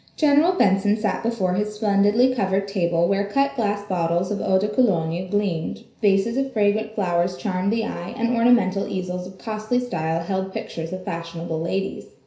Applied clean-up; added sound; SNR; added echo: none; none; none; reverberation time 0.5 s.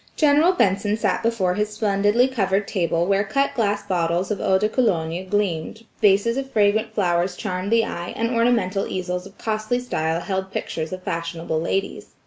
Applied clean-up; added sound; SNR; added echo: none; none; none; none.